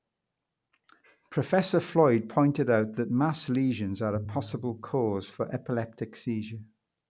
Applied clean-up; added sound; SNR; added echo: none; Piano; 16 dB; none.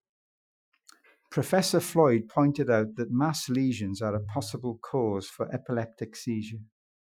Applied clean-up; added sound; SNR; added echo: classical method Wiener filter.